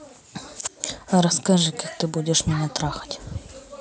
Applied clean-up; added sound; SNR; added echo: none; none; none; none.